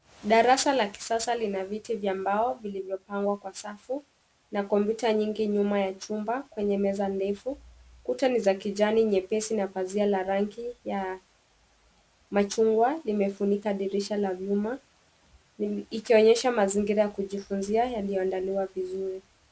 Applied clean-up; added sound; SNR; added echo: none; none; none; none.